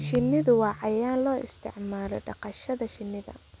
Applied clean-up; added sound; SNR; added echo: none; Guitar; 13 dB; none.